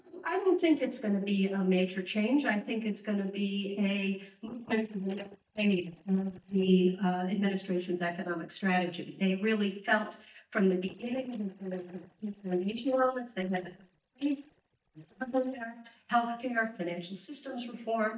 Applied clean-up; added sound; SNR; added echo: neural mask model DeepFilterNet 3.